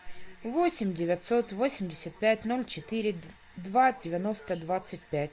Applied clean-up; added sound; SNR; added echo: none; none; none; none.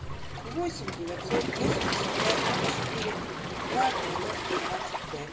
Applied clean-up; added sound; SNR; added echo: none; Waves, surf; -5 dB; reverberation time 0.3 s.